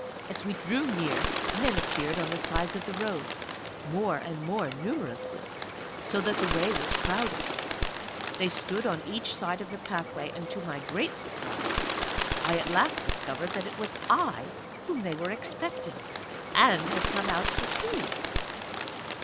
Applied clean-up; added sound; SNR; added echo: none; Bird; 0 dB; none.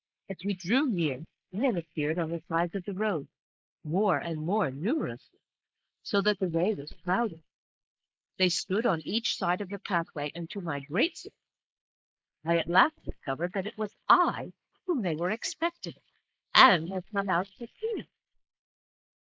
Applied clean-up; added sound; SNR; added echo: neural mask model Resemble Enhance denoiser.